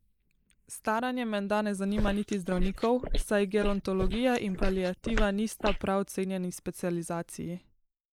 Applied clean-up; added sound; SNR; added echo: neural mask model Resemble Enhance denoiser.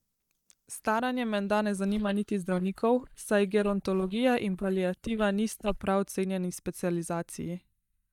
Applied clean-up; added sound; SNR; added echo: neural mask model DeepFilterNet 3.